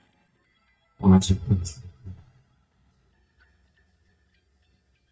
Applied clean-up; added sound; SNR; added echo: neural mask model DeepFilterNet 3.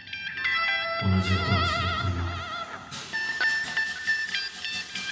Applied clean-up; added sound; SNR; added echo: none; Guitar; -2 dB; reverberation time 0.6 s.